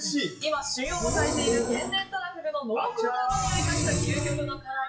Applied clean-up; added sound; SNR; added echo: classical method WPE with log-MMSE.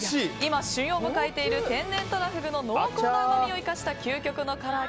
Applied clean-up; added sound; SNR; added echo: none; none; none; none.